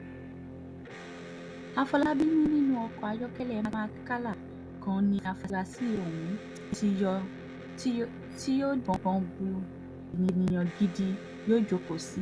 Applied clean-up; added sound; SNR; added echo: none; Electric guitar; 12 dB; none.